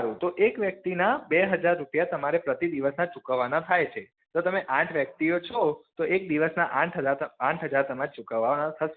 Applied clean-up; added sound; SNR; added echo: none; none; none; none.